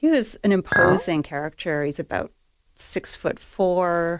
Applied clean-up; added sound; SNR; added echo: none; Chink, clink; 0 dB; none.